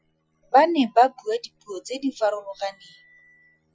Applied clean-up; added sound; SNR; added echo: classical method Wiener filter.